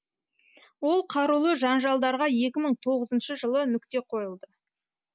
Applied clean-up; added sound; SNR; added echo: none; none; none; none.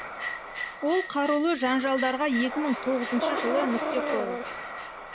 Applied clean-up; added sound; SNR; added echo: none; Bell + Breathing; 5 dB; none.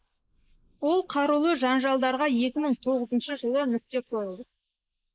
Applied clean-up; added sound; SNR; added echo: neural mask model Resemble Enhance denoiser.